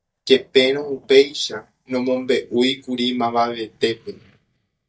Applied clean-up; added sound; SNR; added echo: neural mask model DeepFilterNet 3.